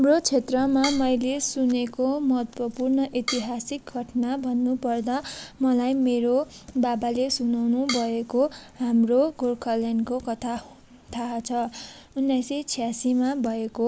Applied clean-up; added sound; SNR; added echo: none; Drum kit; 14 dB; none.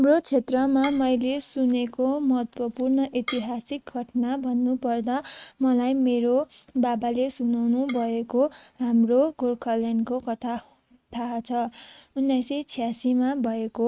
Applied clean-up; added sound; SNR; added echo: neural mask model RNNoise.